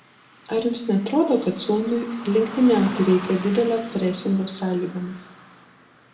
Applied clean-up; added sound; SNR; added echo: none; Car passing by / Traffic noise, roadway noise; 17 dB; reverberation time 0.6 s.